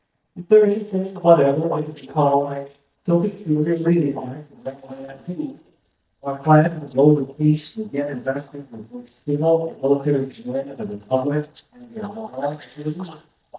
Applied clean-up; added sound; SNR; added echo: neural mask model DeepFilterNet 3.